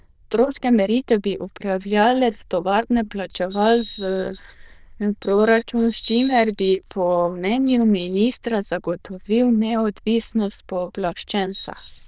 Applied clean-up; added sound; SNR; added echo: neural diffusion model UNIVERSE++.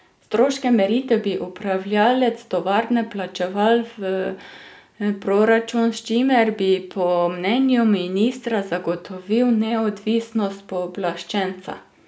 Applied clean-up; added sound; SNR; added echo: none; none; none; none.